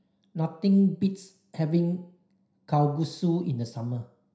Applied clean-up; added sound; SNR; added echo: none; none; none; reverberation time 0.5 s.